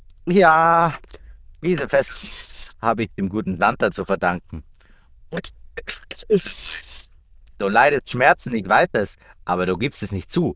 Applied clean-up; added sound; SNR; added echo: neural diffusion model UNIVERSE++.